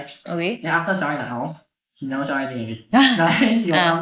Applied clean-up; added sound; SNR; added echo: neural mask model Resemble Enhance denoiser.